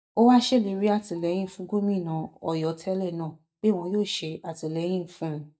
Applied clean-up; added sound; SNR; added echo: neural mask model DeepFilterNet 3.